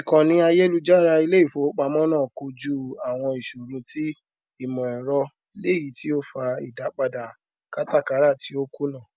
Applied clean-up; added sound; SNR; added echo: none; none; none; none.